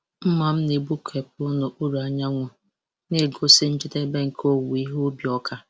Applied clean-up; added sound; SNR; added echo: none; none; none; none.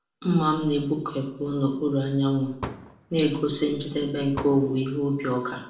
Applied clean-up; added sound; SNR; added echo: none; Fireworks; 15 dB; reverberation time 0.6 s.